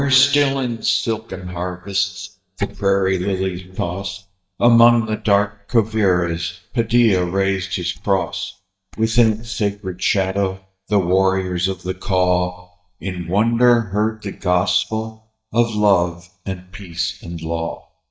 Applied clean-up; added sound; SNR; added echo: neural mask model DeepFilterNet 3.